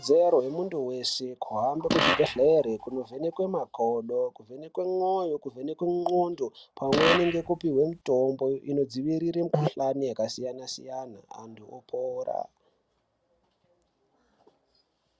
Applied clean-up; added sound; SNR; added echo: none; Fart; 1 dB; none.